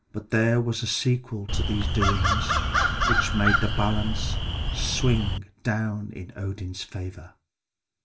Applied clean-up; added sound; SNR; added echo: none; Crow; -3 dB; reverberation time 0.2 s.